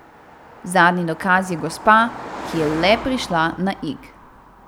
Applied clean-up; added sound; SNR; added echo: none; Car passing by; 14 dB; none.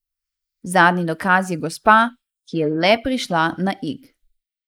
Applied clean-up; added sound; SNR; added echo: neural mask model Resemble Enhance denoiser.